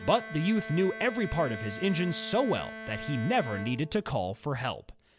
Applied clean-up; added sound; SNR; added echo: none; Bowed string instrument; 12 dB; none.